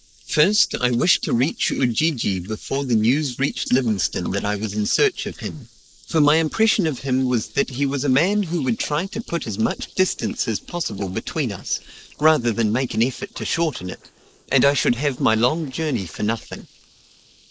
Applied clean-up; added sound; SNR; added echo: neural mask model Resemble Enhance denoiser.